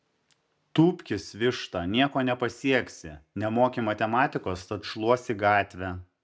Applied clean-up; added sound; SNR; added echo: none; none; none; none.